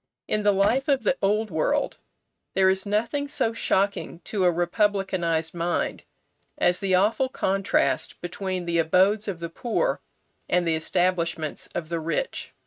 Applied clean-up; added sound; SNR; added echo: neural mask model RNNoise.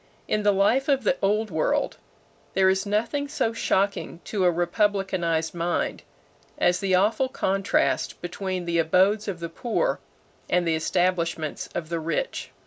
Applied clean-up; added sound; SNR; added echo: none; none; none; none.